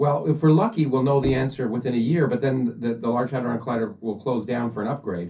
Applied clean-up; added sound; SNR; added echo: none; Knock; 17 dB; reverberation time 0.3 s.